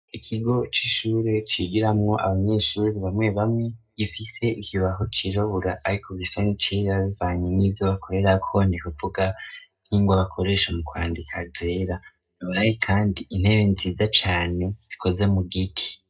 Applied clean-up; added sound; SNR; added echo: none; none; none; reverberation time 0.2 s.